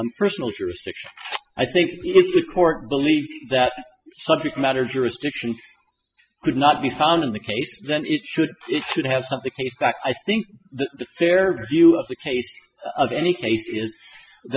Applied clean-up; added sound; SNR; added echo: classical method spectral subtraction.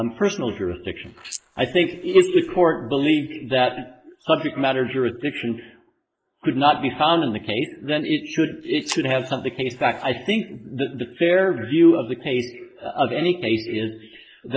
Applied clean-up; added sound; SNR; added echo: neural mask model Resemble Enhance denoiser.